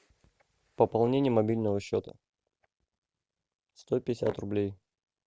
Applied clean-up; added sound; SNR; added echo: none; none; none; none.